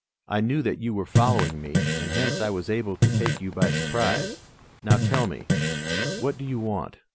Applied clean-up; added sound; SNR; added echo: none; Fart; -3 dB; none.